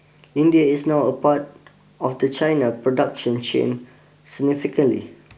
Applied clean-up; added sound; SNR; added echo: none; none; none; none.